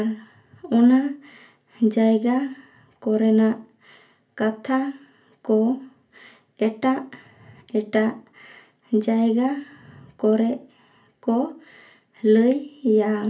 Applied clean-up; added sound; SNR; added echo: none; none; none; reverberation time 0.3 s.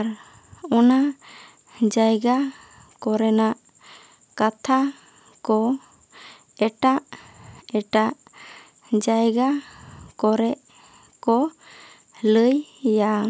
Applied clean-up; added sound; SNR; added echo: none; none; none; none.